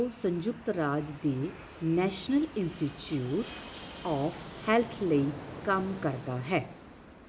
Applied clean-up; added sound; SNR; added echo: none; Fixed-wing aircraft, airplane; 14 dB; none.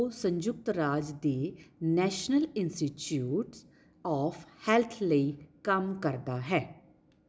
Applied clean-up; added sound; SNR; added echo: none; none; none; none.